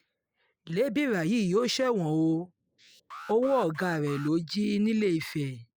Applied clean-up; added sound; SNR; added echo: neural mask model Resemble Enhance denoiser.